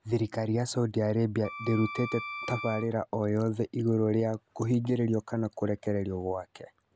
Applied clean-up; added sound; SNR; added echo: none; Wind instrument, woodwind instrument; 11 dB; none.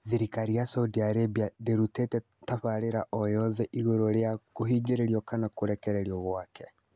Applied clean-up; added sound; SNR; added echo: none; none; none; none.